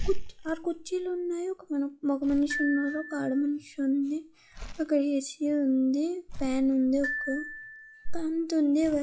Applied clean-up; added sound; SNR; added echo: classical method log-MMSE.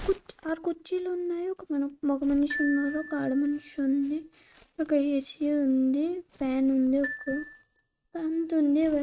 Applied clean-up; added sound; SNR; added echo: neural mask model RNNoise.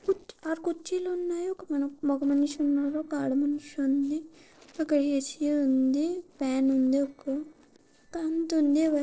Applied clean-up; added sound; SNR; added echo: neural separator model SepFormer DNS4.